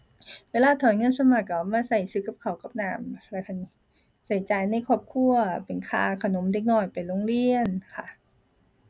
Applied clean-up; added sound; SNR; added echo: none; none; none; none.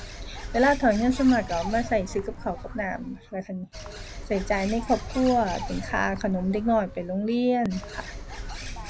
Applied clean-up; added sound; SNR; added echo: none; Bird; 10 dB; none.